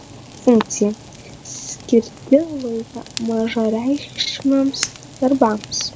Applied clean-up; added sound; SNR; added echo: none; Fire; 16 dB; none.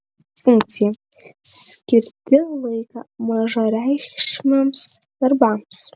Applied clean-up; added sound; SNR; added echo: none; none; none; none.